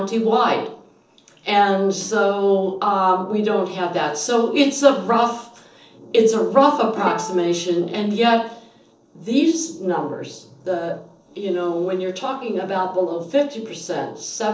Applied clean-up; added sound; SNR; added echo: neural separator model SepFormer DNS4.